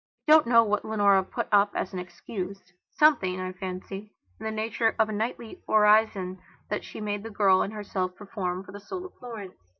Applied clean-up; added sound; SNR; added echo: neural mask model DeepFilterNet 3.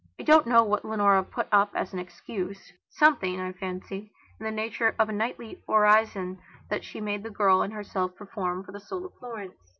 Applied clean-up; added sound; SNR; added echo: none; none; none; none.